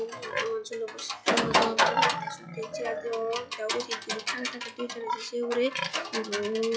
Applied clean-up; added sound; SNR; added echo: classical method log-MMSE.